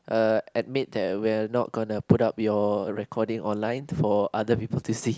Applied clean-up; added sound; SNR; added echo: none; none; none; none.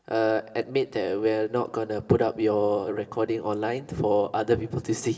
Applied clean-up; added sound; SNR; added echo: none; none; none; reverberation time 2.2 s.